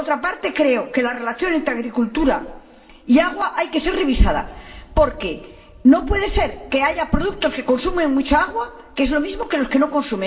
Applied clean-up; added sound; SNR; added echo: none; none; none; reverberation time 2.6 s.